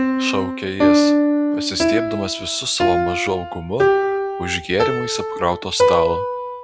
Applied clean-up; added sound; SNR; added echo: none; Piano; -5 dB; none.